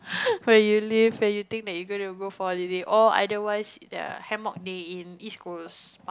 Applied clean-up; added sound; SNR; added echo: none; none; none; none.